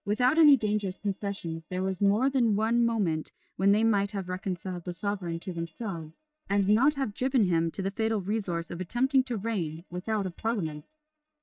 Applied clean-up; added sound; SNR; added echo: neural mask model DeepFilterNet 3.